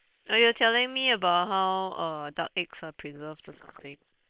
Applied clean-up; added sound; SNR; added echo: neural separator model SepFormer WHAM!.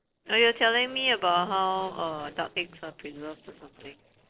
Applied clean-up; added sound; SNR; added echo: neural separator model SepFormer DNS4.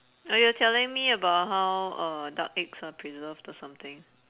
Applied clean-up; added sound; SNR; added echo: none; none; none; none.